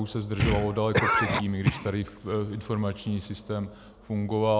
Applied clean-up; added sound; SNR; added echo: none; Cough; 1 dB; none.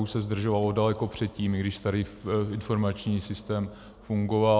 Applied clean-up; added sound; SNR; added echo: none; none; none; none.